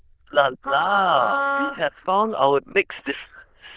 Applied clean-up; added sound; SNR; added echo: neural diffusion model UNIVERSE++.